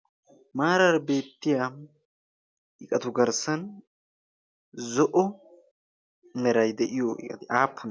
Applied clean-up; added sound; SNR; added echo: none; none; none; none.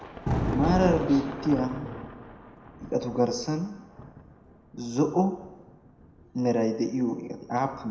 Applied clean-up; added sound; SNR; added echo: none; Thunder; 7 dB; reverberation time 0.7 s.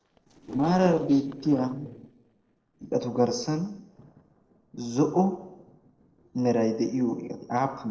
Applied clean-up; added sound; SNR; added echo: neural separator model SepFormer DNS4.